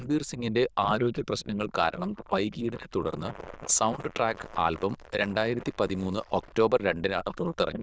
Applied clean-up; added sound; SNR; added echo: neural diffusion model UNIVERSE++.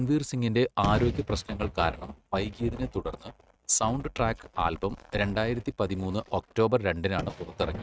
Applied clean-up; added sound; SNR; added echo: neural mask model RNNoise.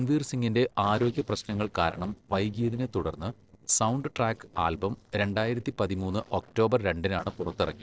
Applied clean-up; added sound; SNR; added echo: neural separator model SepFormer DNS4.